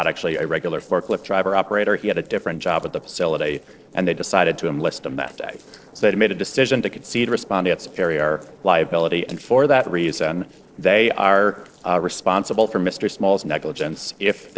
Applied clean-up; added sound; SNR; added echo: neural separator model SepFormer DNS4.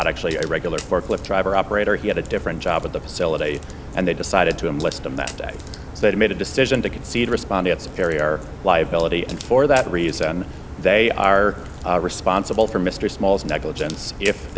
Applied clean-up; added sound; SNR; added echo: none; Crack; 12 dB; none.